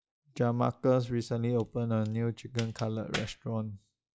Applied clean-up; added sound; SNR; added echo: classical method log-MMSE.